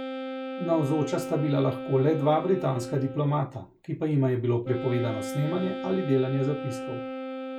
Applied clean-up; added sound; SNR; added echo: none; Wind instrument, woodwind instrument; 8 dB; none.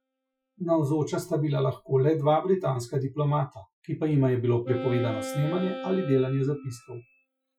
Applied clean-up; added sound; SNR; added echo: classical method Wiener filter.